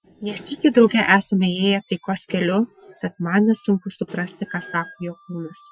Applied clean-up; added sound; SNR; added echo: classical method Wiener filter.